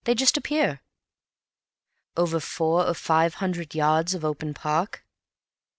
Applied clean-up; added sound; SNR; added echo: none; none; none; none.